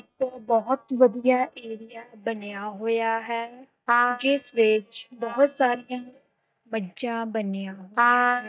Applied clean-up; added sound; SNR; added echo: neural mask model DeepFilterNet 3.